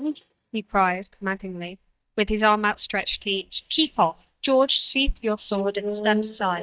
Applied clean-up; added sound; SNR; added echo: neural mask model DeepFilterNet 3.